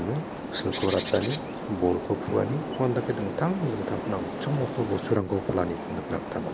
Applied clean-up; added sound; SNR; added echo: none; Bird; 6 dB; none.